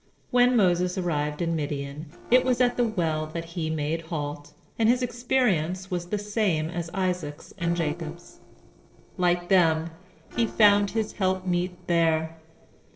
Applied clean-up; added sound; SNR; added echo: neural separator model SepFormer DNS4.